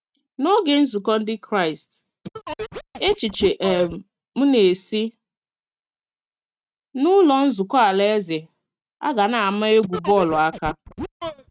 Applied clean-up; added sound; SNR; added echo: neural mask model RNNoise.